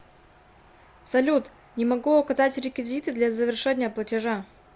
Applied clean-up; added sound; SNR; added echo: none; none; none; none.